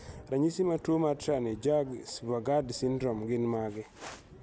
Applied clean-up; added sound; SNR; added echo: none; none; none; none.